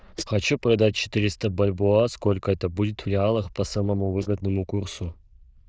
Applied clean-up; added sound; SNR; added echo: neural diffusion model UNIVERSE++.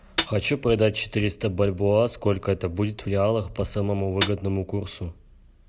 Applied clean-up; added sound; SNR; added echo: none; Hi-hat; 3 dB; none.